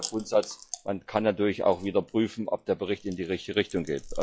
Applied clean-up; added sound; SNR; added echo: classical method log-MMSE.